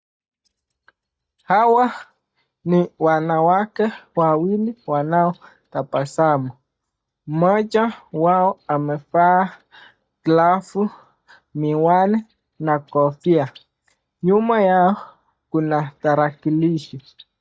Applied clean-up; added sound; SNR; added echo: neural mask model DeepFilterNet 3.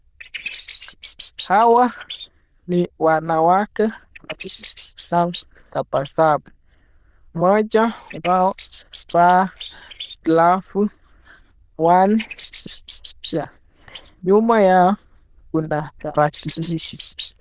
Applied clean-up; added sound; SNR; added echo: neural diffusion model UNIVERSE++.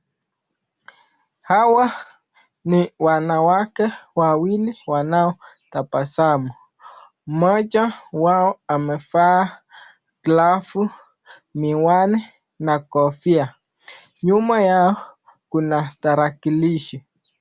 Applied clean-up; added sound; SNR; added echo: none; none; none; none.